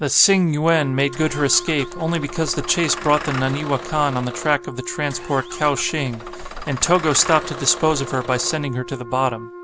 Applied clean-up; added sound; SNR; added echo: none; Wind instrument, woodwind instrument + Engine starting / Bus; 11 dB; none.